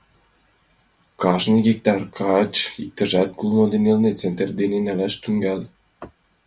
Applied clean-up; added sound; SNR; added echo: none; none; none; none.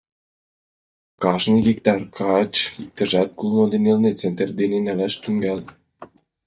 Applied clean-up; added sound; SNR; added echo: neural mask model DeepFilterNet 3.